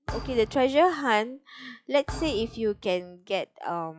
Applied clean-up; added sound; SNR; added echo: classical method log-MMSE.